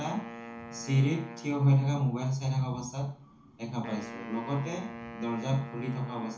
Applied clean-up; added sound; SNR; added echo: none; Wind instrument, woodwind instrument; 14 dB; reverberation time 0.9 s.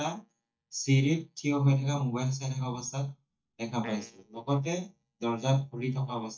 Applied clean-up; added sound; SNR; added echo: neural mask model DeepFilterNet 3.